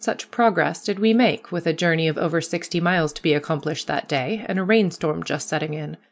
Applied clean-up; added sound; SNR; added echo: none; none; none; none.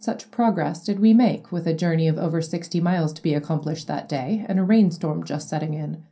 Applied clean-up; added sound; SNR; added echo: none; none; none; reverberation time 0.3 s.